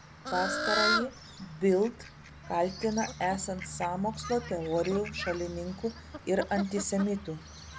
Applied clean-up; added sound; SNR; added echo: none; Fowl; 5 dB; none.